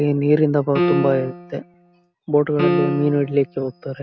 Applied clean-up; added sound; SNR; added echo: none; Piano; 4 dB; none.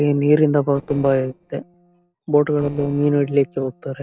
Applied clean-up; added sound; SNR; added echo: neural separator model SepFormer DNS4.